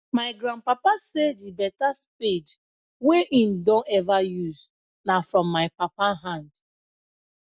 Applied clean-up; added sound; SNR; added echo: none; none; none; none.